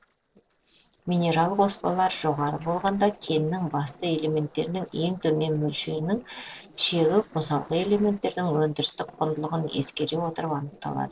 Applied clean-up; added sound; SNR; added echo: neural separator model SepFormer DNS4.